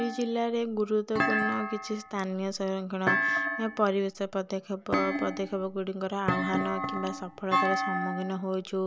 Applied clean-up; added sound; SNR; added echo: none; Thump, thud; 2 dB; none.